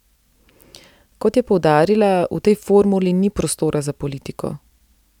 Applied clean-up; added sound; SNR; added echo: none; none; none; none.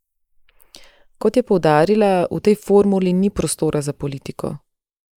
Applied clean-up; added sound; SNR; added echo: neural mask model Resemble Enhance denoiser.